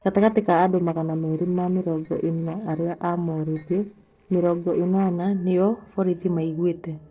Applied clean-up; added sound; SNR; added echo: neural separator model SepFormer DNS4.